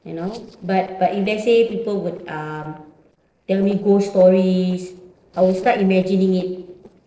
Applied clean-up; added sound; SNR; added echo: neural separator model SepFormer DNS4.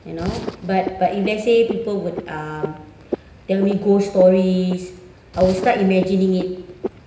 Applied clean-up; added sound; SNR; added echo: none; Frog; 12 dB; reverberation time 0.9 s.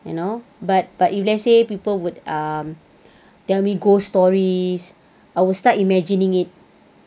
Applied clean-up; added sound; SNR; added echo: none; none; none; none.